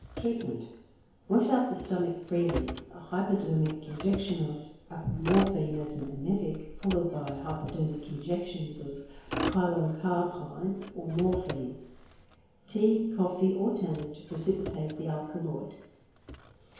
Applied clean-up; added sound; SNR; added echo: none; Motor vehicle (road); 11 dB; reverberation time 1.0 s.